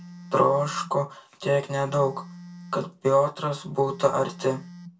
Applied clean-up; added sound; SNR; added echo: none; Telephone; 19 dB; reverberation time 0.2 s.